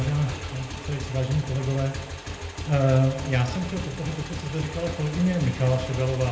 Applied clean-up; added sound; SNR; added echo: none; Motorcycle / Engine; 9 dB; reverberation time 0.8 s.